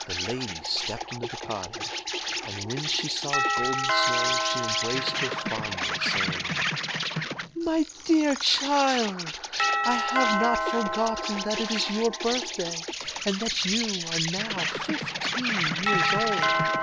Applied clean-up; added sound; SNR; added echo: none; Insect + Doorbell; -2 dB; none.